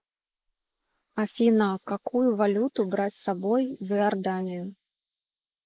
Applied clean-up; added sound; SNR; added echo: neural mask model Resemble Enhance denoiser.